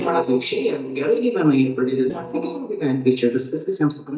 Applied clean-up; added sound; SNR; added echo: neural mask model DeepFilterNet 3.